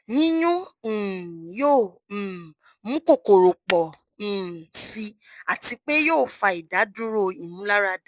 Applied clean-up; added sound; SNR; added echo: neural mask model Resemble Enhance denoiser.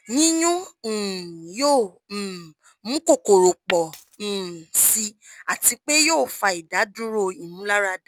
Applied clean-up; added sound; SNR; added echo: none; Glass; 13 dB; none.